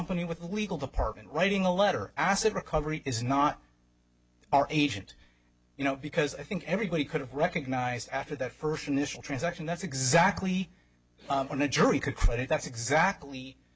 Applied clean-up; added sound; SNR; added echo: none; none; none; none.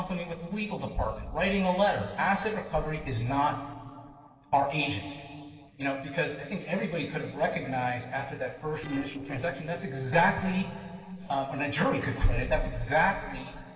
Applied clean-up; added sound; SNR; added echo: neural separator model SepFormer DNS4.